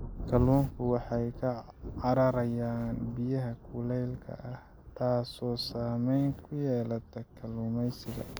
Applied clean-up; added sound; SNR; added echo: none; Thunder; 12 dB; none.